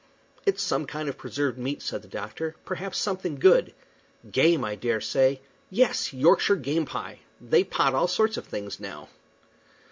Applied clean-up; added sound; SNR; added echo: none; none; none; none.